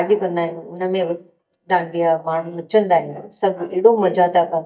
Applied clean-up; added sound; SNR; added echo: neural mask model DeepFilterNet 3.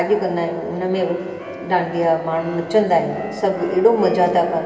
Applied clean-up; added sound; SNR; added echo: none; Keyboard (musical); 17 dB; reverberation time 2.6 s.